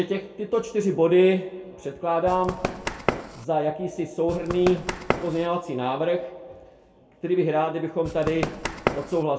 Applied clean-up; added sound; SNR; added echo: none; Run; 5 dB; reverberation time 0.3 s.